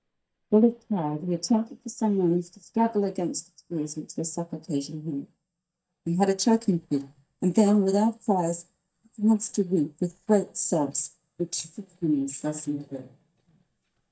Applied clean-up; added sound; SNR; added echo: neural mask model DeepFilterNet 3.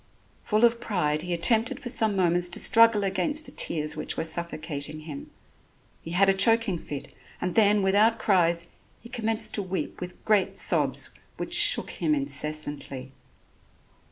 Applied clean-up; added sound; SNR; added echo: none; none; none; none.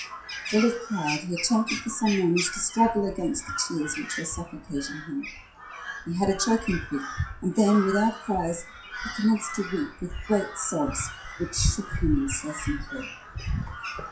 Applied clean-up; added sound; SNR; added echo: classical method WPE with log-MMSE.